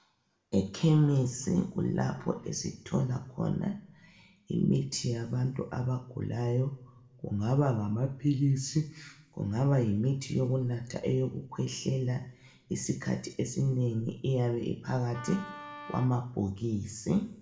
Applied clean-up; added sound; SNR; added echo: none; Wind instrument, woodwind instrument; 14 dB; reverberation time 0.5 s.